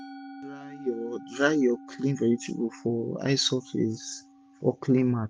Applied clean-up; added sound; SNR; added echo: none; Musical instrument; 19 dB; none.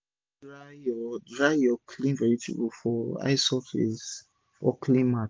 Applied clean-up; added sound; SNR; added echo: none; none; none; none.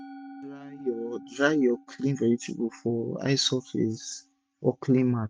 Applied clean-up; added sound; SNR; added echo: neural mask model RNNoise.